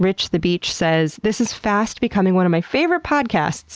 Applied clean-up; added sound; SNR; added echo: none; none; none; none.